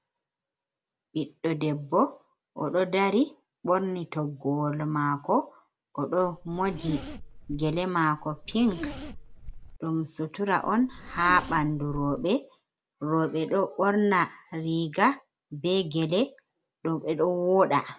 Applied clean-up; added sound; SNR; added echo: none; Zipper (clothing); 12 dB; none.